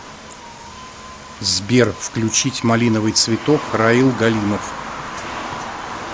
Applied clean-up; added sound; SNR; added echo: none; none; none; none.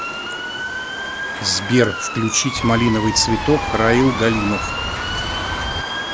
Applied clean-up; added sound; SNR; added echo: none; Boat, Water vehicle + Motor vehicle (road) / Siren; 5 dB; none.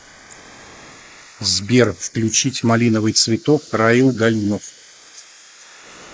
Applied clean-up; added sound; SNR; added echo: neural mask model Resemble Enhance denoiser.